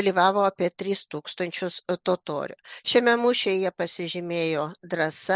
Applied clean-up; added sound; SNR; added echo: none; none; none; none.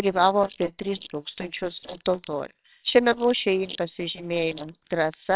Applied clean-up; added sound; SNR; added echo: neural separator model SepFormer WHAMR!.